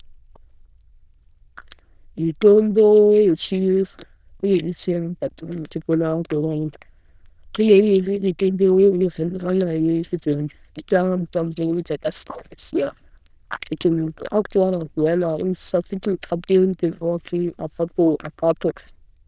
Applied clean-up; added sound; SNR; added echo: neural diffusion model UNIVERSE++.